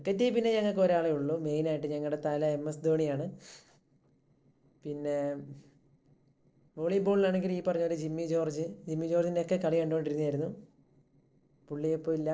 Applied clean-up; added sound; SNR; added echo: neural separator model SepFormer DNS4.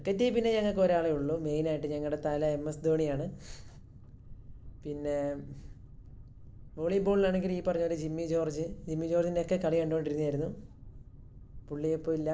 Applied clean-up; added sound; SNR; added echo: none; Boat, Water vehicle; 16 dB; none.